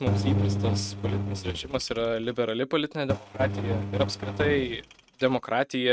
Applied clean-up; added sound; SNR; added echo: neural mask model RNNoise.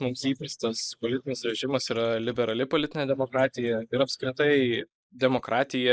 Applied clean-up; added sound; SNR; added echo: neural mask model Resemble Enhance denoiser.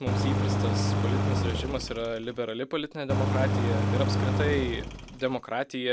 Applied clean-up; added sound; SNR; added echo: none; Engine; -4 dB; none.